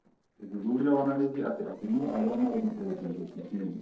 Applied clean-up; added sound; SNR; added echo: neural separator model SepFormer DNS4.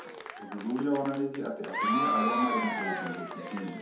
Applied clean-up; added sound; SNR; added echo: none; Applause / Crowd / Cheering; 0 dB; reverberation time 0.6 s.